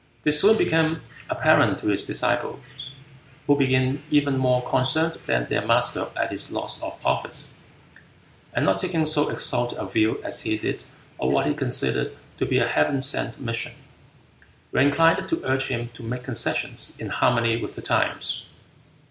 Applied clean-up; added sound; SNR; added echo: none; none; none; none.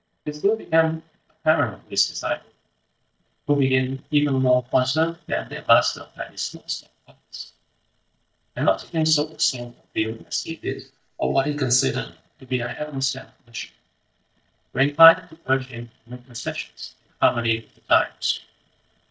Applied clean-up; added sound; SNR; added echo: neural mask model DeepFilterNet 3.